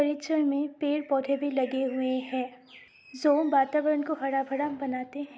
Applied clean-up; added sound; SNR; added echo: none; none; none; none.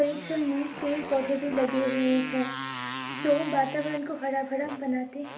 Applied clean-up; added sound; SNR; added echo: none; Motorcycle; 9 dB; reverberation time 0.3 s.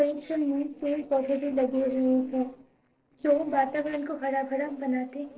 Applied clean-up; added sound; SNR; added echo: neural separator model SepFormer DNS4.